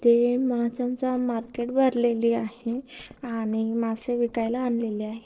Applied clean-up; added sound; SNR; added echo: neural separator model SepFormer DNS4.